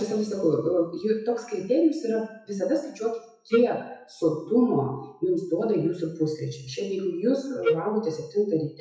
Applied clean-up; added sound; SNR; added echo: classical method WPE with log-MMSE.